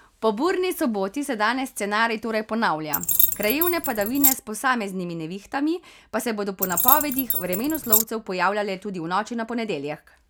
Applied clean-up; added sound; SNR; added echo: none; Keys jangling; -3 dB; none.